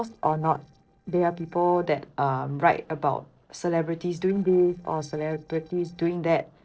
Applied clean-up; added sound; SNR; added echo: neural separator model SepFormer DNS4.